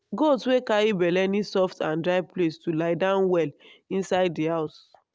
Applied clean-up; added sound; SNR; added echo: none; none; none; none.